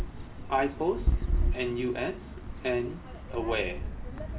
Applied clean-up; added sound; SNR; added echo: none; Bird vocalization, bird call, bird song; -1 dB; reverberation time 0.4 s.